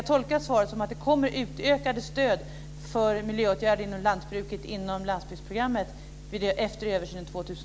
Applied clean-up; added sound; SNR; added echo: none; none; none; none.